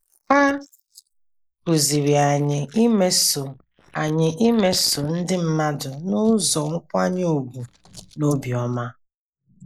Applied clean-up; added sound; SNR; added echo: neural mask model Resemble Enhance denoiser.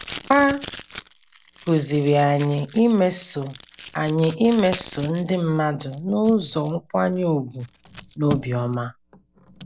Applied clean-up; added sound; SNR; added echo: none; Packing tape, duct tape; 16 dB; none.